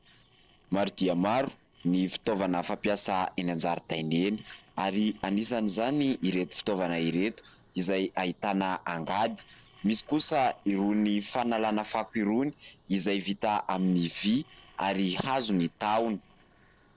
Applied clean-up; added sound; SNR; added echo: neural separator model SepFormer DNS4.